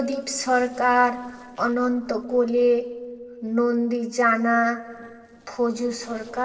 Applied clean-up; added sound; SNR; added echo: neural separator model SepFormer DNS4.